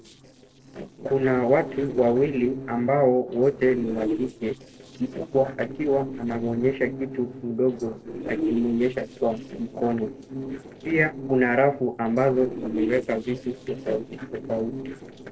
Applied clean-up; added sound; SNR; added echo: neural separator model SepFormer DNS4.